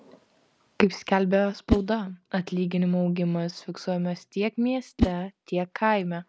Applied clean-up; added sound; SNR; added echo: none; Whoosh, swoosh, swish; 6 dB; none.